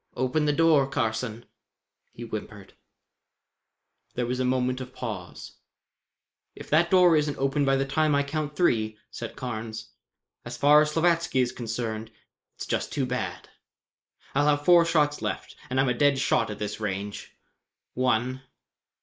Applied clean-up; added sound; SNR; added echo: neural mask model Resemble Enhance denoiser.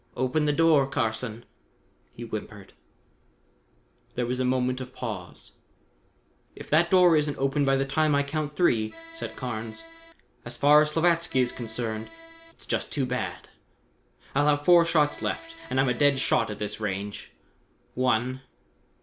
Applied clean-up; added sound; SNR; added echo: none; Accordion; 18 dB; none.